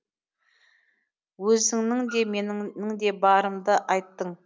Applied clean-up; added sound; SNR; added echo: none; none; none; none.